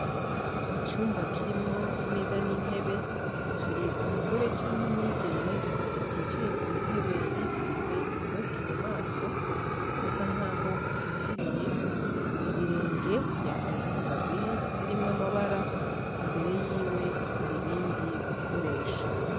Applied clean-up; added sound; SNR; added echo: none; Fire; -4 dB; none.